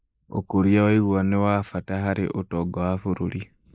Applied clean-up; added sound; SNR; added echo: neural mask model Resemble Enhance denoiser.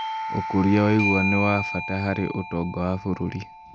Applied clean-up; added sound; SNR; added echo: none; Doorbell; 7 dB; none.